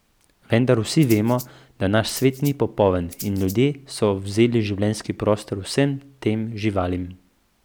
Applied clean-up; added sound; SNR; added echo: none; Rattle (instrument); 18 dB; none.